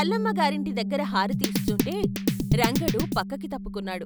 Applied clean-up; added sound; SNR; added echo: none; Bass guitar + Drum kit; -2 dB; none.